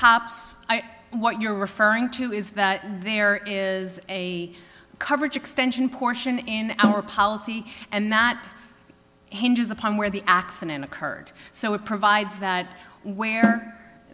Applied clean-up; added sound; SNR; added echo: none; Snare drum; -2 dB; none.